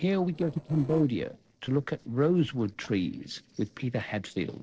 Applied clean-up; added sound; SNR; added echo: neural separator model SepFormer DNS4.